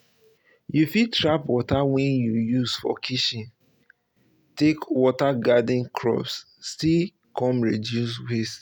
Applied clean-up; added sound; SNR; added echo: none; none; none; none.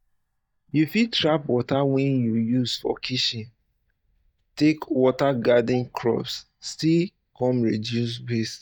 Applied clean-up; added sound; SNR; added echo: neural mask model DeepFilterNet 3.